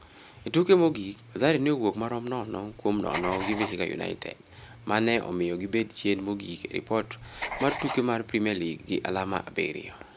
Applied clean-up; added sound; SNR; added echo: none; Writing; 14 dB; none.